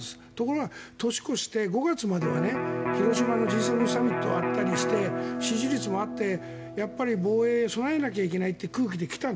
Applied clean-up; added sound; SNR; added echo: none; Electric guitar; 4 dB; none.